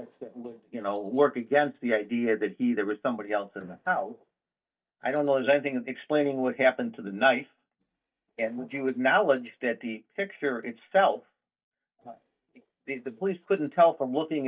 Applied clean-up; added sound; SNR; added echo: neural mask model DeepFilterNet 3.